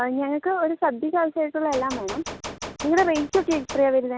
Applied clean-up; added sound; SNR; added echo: none; Gunshot, gunfire; 12 dB; none.